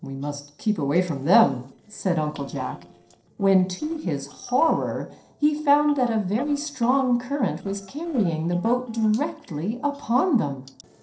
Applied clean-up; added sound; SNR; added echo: neural separator model SepFormer DNS4.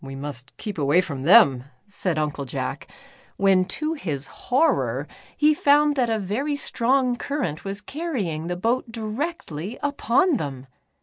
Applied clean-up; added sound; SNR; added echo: none; none; none; none.